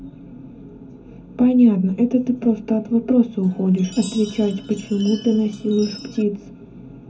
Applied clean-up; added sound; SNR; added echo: none; Chime; 19 dB; reverberation time 0.3 s.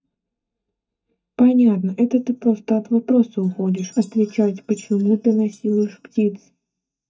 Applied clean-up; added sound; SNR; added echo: neural mask model DeepFilterNet 3.